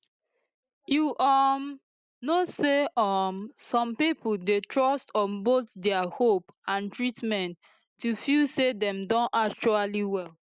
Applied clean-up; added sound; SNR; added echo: none; none; none; none.